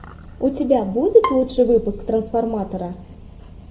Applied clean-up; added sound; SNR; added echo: none; Bowed string instrument; 12 dB; reverberation time 1.5 s.